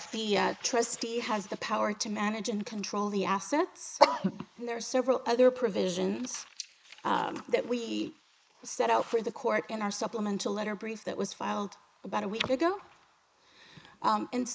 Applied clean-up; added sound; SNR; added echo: neural mask model Resemble Enhance denoiser.